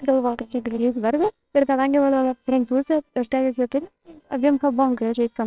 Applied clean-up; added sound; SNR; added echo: neural separator model SepFormer WHAMR!.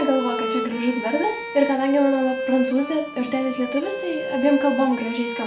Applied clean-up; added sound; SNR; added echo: none; Bowed string instrument; 7 dB; reverberation time 0.4 s.